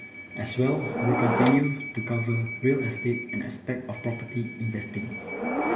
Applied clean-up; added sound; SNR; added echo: none; Subway, metro, underground / Door; 4 dB; reverberation time 0.7 s.